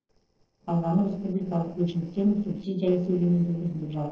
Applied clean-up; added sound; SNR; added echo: neural separator model SepFormer DNS4.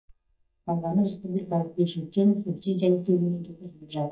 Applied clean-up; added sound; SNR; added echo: neural mask model DeepFilterNet 3.